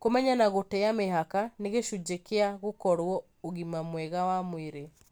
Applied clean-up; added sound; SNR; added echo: none; none; none; none.